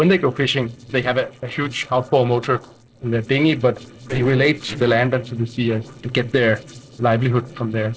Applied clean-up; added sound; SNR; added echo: neural separator model SepFormer DNS4.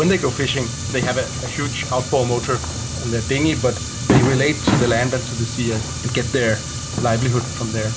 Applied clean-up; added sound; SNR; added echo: none; Fireworks + Fire; 3 dB; none.